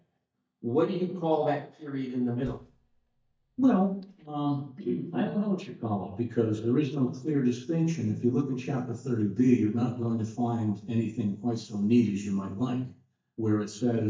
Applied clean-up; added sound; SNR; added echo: neural mask model DeepFilterNet 3.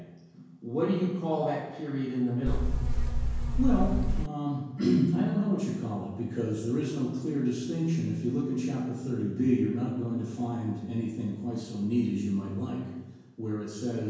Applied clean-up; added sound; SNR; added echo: none; Buzz; -4 dB; reverberation time 1.0 s.